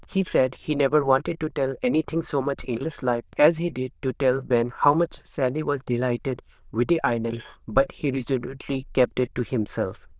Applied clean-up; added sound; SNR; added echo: neural diffusion model UNIVERSE++.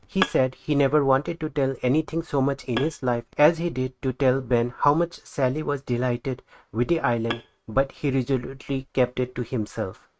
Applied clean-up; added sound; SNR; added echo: neural mask model RNNoise.